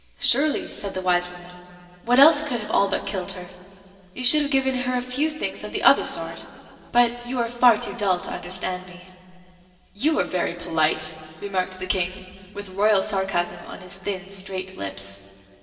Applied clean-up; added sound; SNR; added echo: none; none; none; reverberation time 2.3 s.